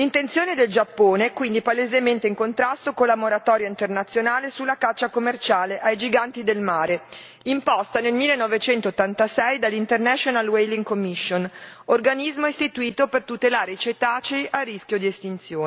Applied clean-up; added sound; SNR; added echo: none; none; none; none.